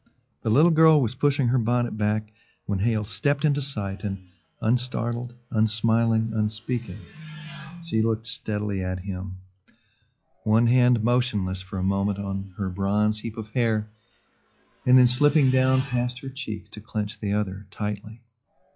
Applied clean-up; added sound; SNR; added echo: classical method log-MMSE.